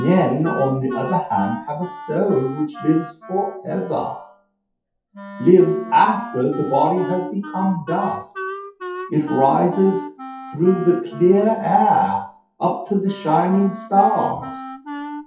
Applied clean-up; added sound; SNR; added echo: classical method WPE with log-MMSE.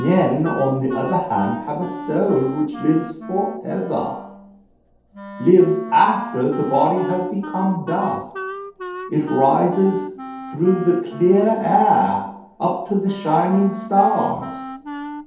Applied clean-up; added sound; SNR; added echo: none; Wind instrument, woodwind instrument; 13 dB; reverberation time 0.8 s.